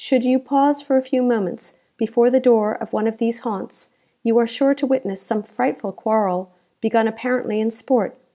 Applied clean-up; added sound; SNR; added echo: none; none; none; none.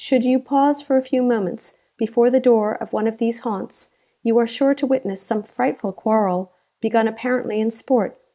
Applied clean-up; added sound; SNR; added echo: neural mask model Resemble Enhance denoiser.